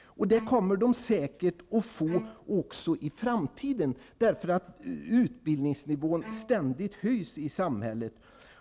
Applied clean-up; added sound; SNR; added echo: none; Bowed string instrument; 18 dB; none.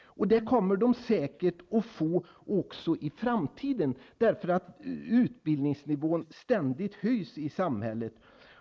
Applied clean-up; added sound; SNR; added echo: neural mask model Resemble Enhance denoiser.